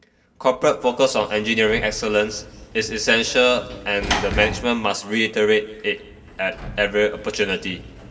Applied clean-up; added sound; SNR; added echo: none; Sliding door / Slam; 12 dB; reverberation time 1.6 s.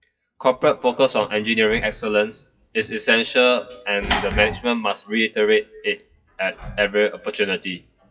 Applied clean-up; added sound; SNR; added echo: classical method WPE with log-MMSE.